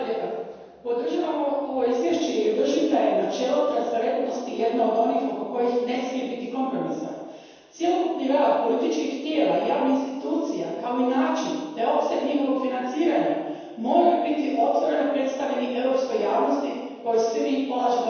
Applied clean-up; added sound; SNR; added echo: none; none; none; reverberation time 1.2 s.